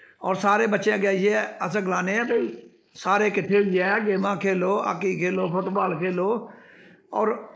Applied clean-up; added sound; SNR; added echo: neural mask model Resemble Enhance denoiser.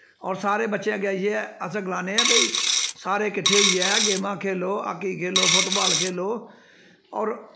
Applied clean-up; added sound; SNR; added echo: none; Coin (dropping); -4 dB; none.